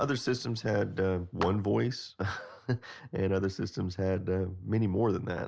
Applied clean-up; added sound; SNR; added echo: none; Clapping; 14 dB; none.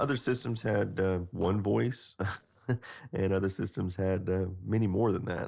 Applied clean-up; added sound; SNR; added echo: neural separator model SepFormer DNS4.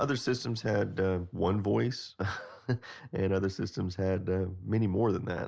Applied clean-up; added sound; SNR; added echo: none; none; none; none.